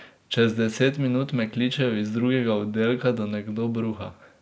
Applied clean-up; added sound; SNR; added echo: none; none; none; none.